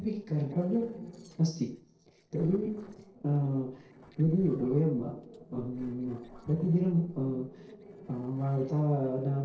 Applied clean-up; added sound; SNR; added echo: neural separator model SepFormer DNS4.